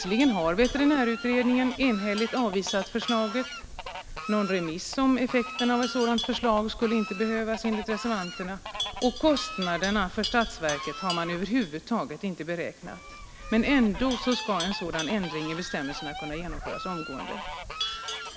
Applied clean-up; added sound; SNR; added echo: none; Livestock, farm animals, working animals + Fowl; 9 dB; none.